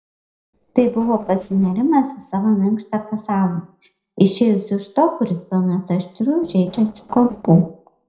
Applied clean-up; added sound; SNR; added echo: neural separator model SepFormer DNS4.